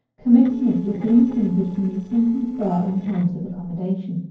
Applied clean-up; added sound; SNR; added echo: neural separator model SepFormer DNS4.